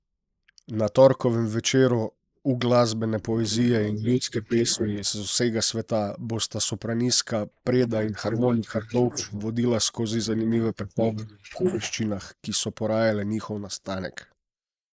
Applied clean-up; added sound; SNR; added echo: neural mask model Resemble Enhance denoiser.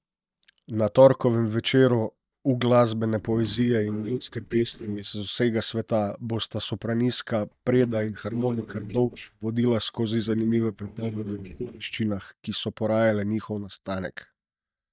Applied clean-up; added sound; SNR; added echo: neural mask model DeepFilterNet 3.